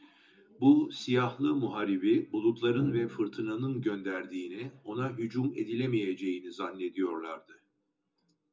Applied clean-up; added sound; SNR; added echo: none; Bowed string instrument; 13 dB; reverberation time 0.2 s.